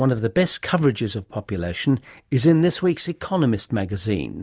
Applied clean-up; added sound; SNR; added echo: none; none; none; none.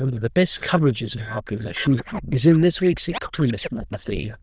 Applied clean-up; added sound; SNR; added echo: neural diffusion model UNIVERSE++.